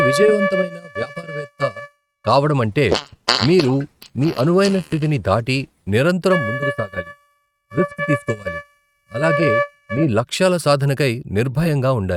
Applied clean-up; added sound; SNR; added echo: neural mask model RNNoise.